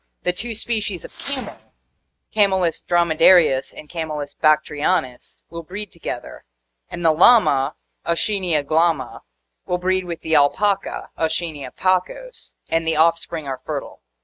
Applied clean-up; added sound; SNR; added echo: neural mask model RNNoise.